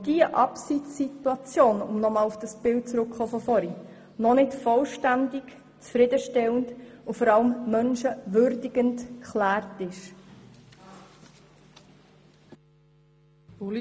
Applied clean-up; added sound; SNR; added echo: none; none; none; none.